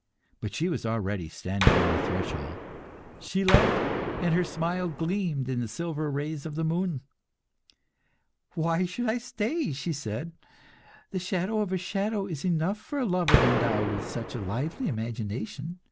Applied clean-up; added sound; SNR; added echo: none; Gunshot, gunfire; -2 dB; none.